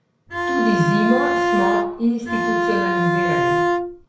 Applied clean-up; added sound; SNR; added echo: none; Bowed string instrument; -3 dB; reverberation time 0.6 s.